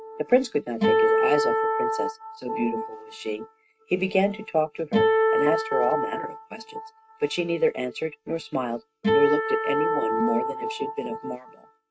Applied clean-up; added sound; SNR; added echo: neural mask model RNNoise.